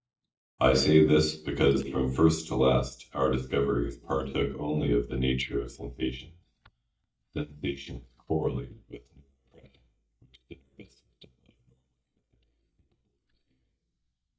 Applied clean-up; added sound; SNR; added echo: neural mask model DeepFilterNet 3.